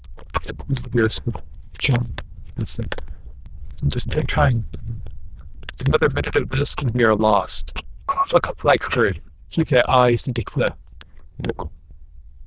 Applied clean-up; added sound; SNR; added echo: neural diffusion model UNIVERSE++.